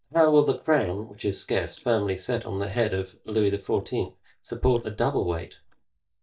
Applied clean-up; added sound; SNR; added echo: neural mask model DeepFilterNet 3.